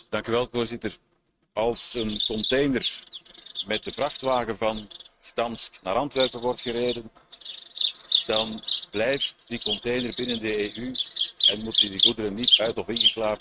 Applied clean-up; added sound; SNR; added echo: neural mask model RNNoise.